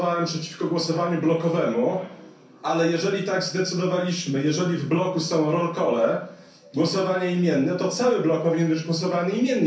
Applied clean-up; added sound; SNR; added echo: none; none; none; reverberation time 0.6 s.